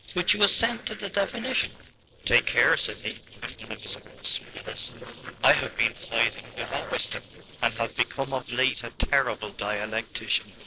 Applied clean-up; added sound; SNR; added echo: neural separator model SepFormer DNS4.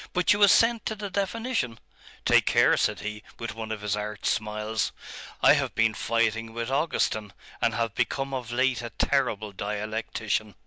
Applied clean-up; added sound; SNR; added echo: none; none; none; none.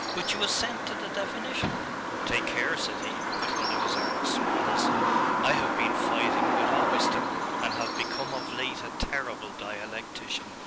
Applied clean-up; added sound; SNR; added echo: none; Bird vocalization, bird call, bird song; -5 dB; none.